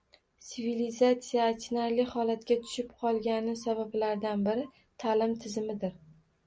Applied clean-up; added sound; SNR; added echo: none; none; none; none.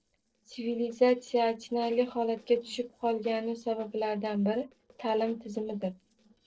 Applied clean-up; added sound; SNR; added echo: neural separator model SepFormer DNS4.